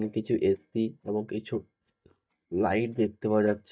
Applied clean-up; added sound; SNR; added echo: neural mask model DeepFilterNet 3.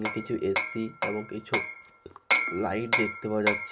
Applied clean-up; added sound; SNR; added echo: none; Hammer; -1 dB; reverberation time 0.2 s.